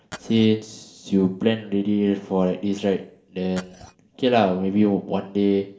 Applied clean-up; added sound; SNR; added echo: none; Glass; 18 dB; reverberation time 0.5 s.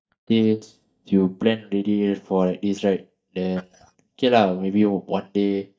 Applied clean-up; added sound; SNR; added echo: neural mask model DeepFilterNet 3.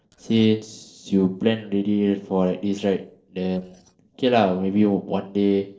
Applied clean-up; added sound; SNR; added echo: neural separator model SepFormer DNS4.